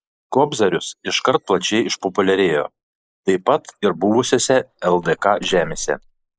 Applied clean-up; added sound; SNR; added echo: neural mask model Resemble Enhance denoiser.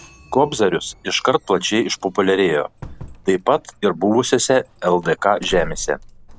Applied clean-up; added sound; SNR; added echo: none; Doorbell; 18 dB; none.